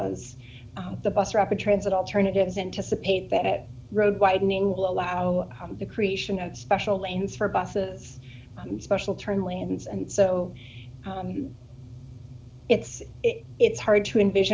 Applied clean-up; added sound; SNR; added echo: none; none; none; none.